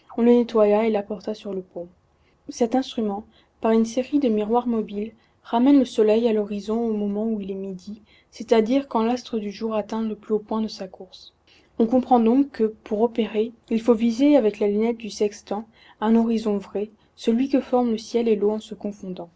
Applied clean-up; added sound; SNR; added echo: none; none; none; none.